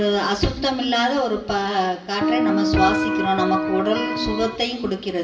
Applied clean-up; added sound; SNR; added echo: none; Electric guitar; 0 dB; reverberation time 0.7 s.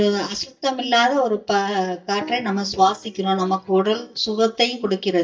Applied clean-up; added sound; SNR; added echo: neural mask model DeepFilterNet 3.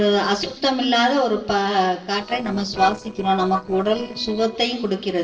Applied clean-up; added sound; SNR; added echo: neural separator model SepFormer DNS4.